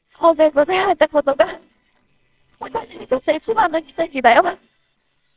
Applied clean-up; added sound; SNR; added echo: neural separator model SepFormer WHAMR!.